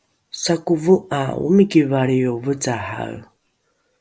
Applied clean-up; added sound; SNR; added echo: none; none; none; none.